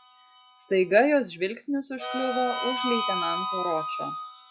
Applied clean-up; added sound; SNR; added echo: classical method log-MMSE.